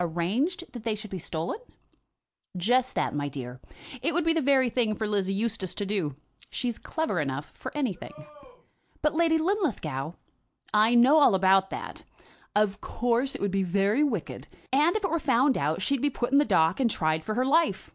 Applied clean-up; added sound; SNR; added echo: none; none; none; none.